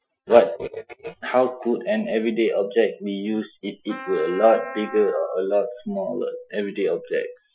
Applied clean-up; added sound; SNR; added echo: classical method Wiener filter.